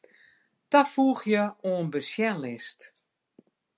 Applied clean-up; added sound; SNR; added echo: none; none; none; none.